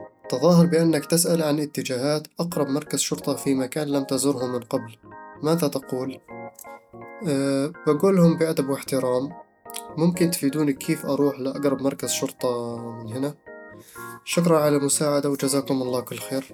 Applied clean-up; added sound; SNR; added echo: none; Organ; 19 dB; none.